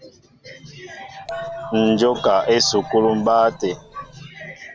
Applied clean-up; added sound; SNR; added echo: none; Bell; 16 dB; none.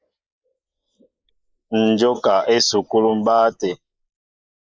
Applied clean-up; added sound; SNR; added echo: neural mask model Resemble Enhance denoiser.